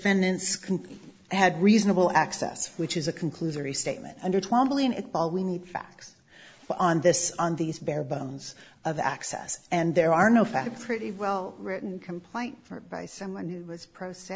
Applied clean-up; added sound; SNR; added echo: none; none; none; none.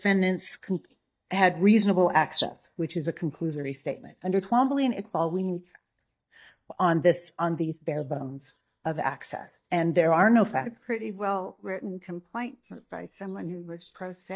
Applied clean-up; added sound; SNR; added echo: neural mask model DeepFilterNet 3.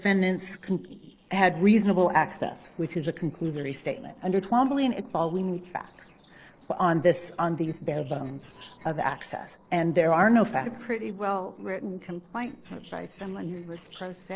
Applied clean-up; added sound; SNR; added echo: neural separator model SepFormer DNS4.